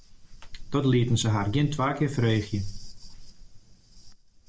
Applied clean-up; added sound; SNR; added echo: none; none; none; none.